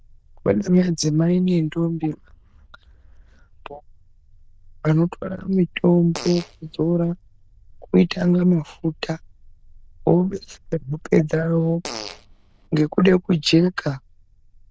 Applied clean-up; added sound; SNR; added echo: neural diffusion model UNIVERSE++.